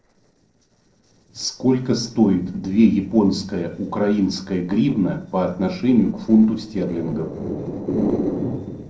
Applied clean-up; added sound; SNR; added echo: neural separator model SepFormer DNS4.